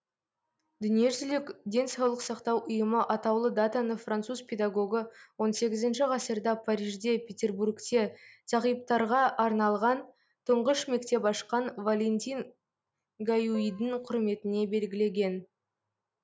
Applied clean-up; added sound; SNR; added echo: none; Keyboard (musical); 16 dB; none.